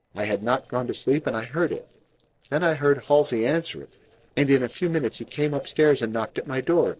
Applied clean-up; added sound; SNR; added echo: neural separator model SepFormer DNS4.